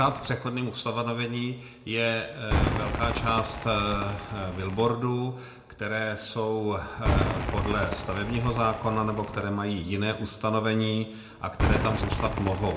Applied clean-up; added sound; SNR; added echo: none; Cheering / Fireworks; 4 dB; reverberation time 0.7 s.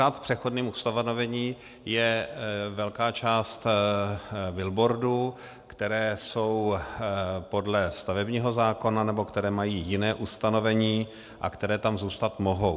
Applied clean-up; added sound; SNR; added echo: none; none; none; none.